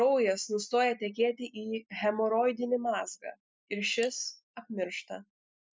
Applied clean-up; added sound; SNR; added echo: neural mask model Resemble Enhance denoiser.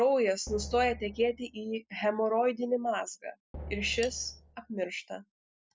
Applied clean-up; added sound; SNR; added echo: none; Drum + Cutlery, silverware; 14 dB; none.